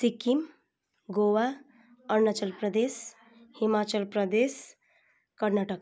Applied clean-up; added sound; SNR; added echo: none; none; none; none.